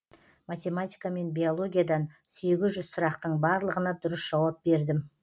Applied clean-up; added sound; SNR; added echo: none; none; none; none.